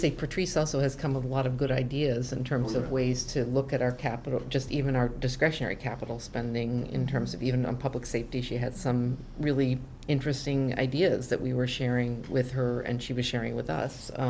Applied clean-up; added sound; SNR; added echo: none; none; none; none.